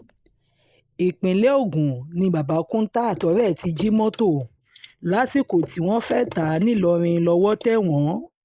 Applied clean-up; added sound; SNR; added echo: neural mask model Resemble Enhance denoiser.